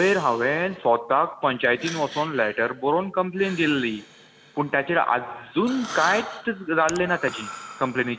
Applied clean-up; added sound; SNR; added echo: none; Finger snapping + Breathing; 16 dB; none.